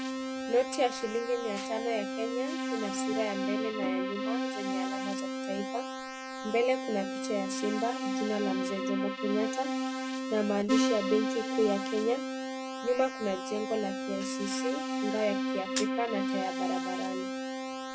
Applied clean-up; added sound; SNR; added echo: none; Keyboard (musical); 0 dB; none.